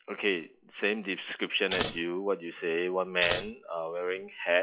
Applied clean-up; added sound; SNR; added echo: classical method log-MMSE.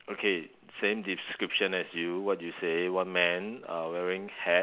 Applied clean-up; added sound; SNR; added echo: none; none; none; none.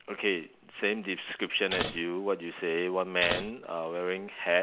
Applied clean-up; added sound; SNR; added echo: none; Scissors; 2 dB; none.